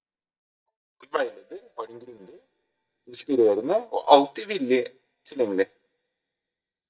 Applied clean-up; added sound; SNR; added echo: neural mask model DeepFilterNet 3.